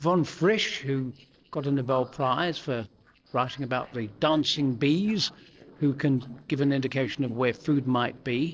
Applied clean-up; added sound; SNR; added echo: neural separator model SepFormer DNS4.